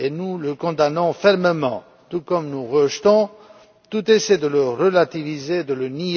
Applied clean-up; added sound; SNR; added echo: none; none; none; none.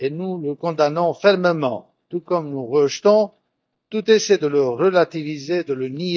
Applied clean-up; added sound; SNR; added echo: neural mask model DeepFilterNet 3.